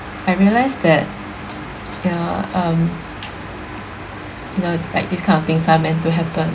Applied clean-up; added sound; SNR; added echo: none; none; none; none.